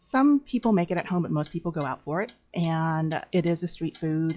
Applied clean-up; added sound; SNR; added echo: classical method log-MMSE.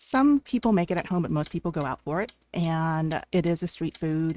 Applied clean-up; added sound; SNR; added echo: neural mask model RNNoise.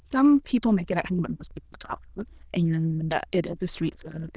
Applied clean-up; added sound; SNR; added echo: neural diffusion model UNIVERSE++.